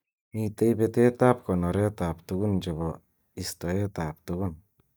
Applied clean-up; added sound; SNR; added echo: neural mask model DeepFilterNet 3.